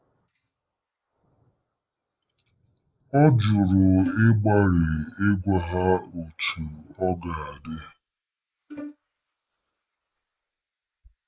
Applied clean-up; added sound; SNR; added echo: neural mask model Resemble Enhance denoiser.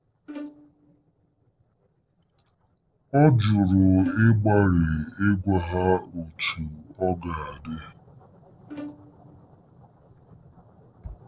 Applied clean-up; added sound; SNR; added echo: neural separator model SepFormer DNS4.